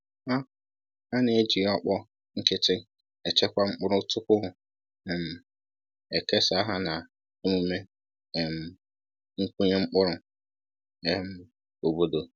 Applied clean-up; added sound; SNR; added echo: none; none; none; none.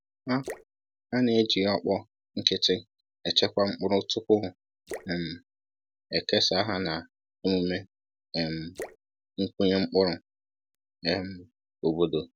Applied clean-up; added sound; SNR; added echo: none; Drip / Splash, splatter; 19 dB; none.